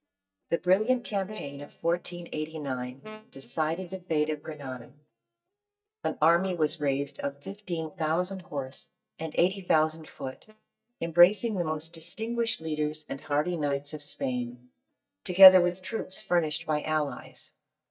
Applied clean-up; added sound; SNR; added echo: neural mask model DeepFilterNet 3.